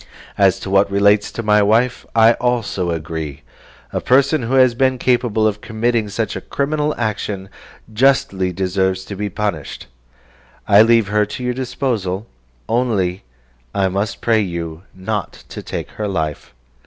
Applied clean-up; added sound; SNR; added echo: none; none; none; none.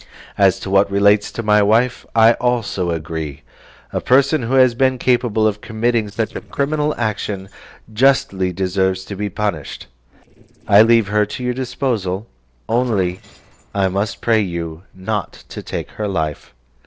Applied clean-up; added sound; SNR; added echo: neural separator model SepFormer DNS4.